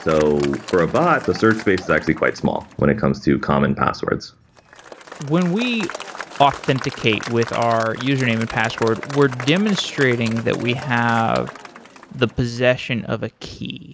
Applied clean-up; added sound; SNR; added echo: none; Applause / Crowd; 15 dB; none.